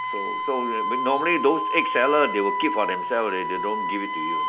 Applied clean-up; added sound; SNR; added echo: none; Wind instrument, woodwind instrument; 2 dB; none.